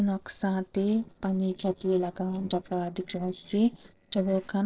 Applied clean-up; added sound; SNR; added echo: neural separator model SepFormer DNS4.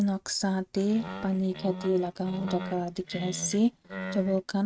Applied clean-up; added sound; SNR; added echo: neural mask model RNNoise.